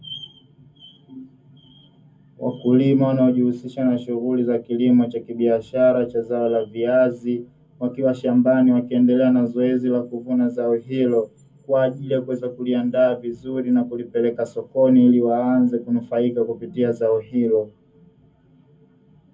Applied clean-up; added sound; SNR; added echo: none; none; none; reverberation time 0.3 s.